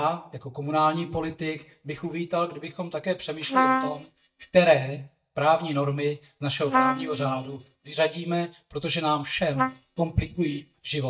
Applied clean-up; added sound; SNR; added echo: neural mask model DeepFilterNet 3.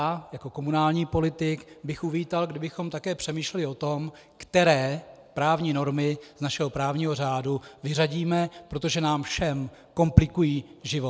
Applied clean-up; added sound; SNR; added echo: none; none; none; none.